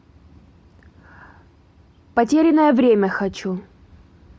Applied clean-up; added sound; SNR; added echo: none; none; none; none.